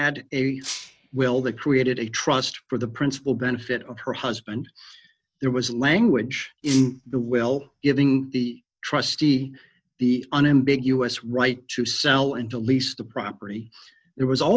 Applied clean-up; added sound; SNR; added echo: neural mask model DeepFilterNet 3.